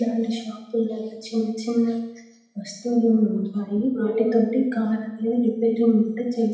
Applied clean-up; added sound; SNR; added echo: none; none; none; reverberation time 0.8 s.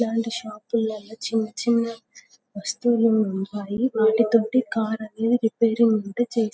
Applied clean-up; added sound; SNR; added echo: none; none; none; none.